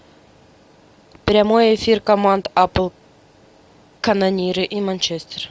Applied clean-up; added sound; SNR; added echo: none; none; none; none.